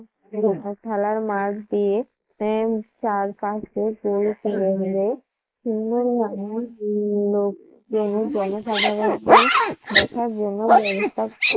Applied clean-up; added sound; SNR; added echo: neural mask model Resemble Enhance denoiser.